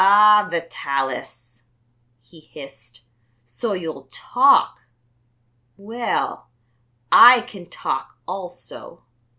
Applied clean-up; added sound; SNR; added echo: none; none; none; none.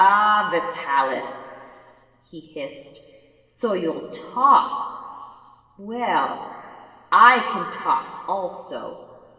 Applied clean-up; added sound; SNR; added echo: none; none; none; reverberation time 2.8 s.